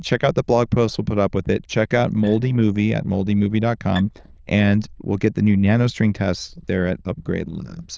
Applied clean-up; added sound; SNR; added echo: neural diffusion model UNIVERSE++.